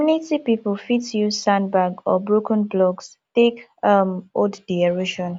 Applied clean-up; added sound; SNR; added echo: none; none; none; none.